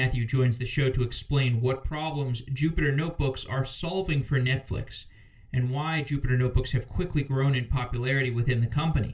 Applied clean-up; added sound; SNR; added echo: none; none; none; reverberation time 0.2 s.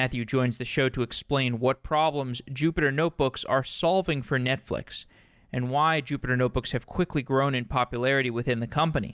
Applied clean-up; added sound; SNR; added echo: none; none; none; none.